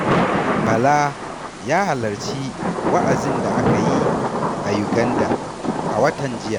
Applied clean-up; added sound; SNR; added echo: none; Thunder / Rain; -1 dB; none.